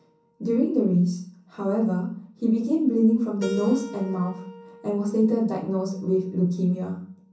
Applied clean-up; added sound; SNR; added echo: none; Keyboard (musical); 19 dB; reverberation time 0.6 s.